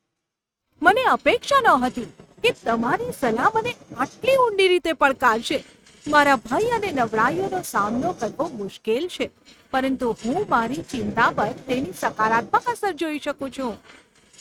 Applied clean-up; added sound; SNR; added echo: neural mask model RNNoise.